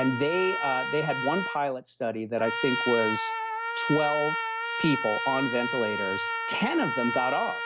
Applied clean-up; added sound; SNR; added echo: none; Trumpet; 2 dB; none.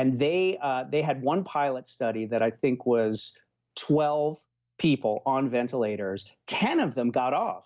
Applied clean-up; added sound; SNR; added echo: none; none; none; none.